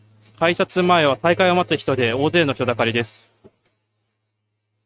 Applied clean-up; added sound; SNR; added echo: neural mask model RNNoise.